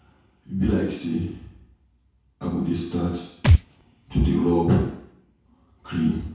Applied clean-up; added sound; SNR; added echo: none; Thump, thud; 3 dB; reverberation time 0.6 s.